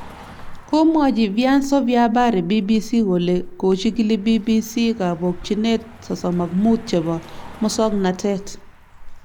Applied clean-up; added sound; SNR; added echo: none; Car passing by; 17 dB; none.